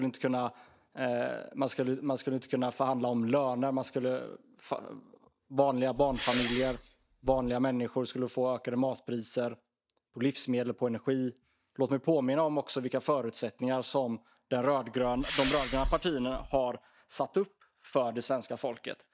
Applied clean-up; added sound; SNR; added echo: neural mask model DeepFilterNet 3.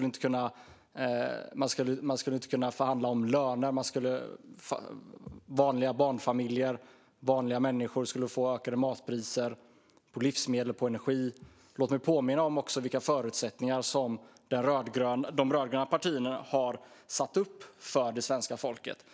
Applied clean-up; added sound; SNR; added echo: none; none; none; none.